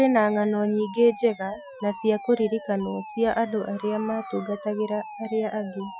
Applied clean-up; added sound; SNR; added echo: classical method Wiener filter.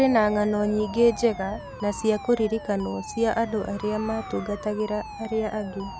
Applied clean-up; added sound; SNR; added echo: none; Alarm + Wind; 13 dB; none.